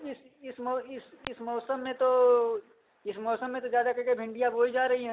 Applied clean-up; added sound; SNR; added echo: none; none; none; none.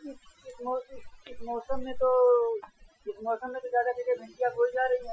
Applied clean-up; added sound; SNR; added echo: classical method Wiener filter.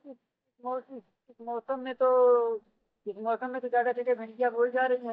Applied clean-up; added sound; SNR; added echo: neural mask model DeepFilterNet 3.